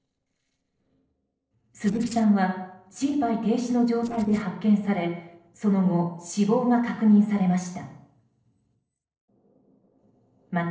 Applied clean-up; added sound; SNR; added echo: neural separator model SepFormer DNS4.